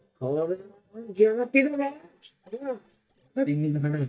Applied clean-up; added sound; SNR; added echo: neural mask model DeepFilterNet 3.